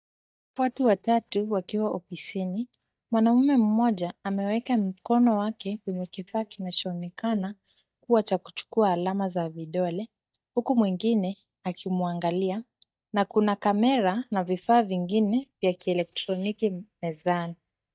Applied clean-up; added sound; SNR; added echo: neural mask model DeepFilterNet 3.